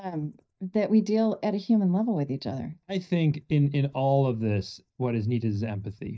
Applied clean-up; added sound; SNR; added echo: neural mask model DeepFilterNet 3.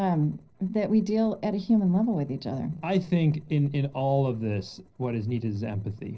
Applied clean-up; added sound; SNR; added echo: neural separator model SepFormer DNS4.